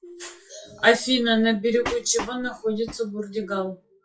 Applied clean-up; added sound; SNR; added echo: classical method WPE with log-MMSE.